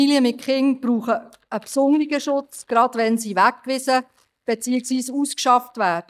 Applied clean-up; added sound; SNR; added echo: neural mask model DeepFilterNet 3.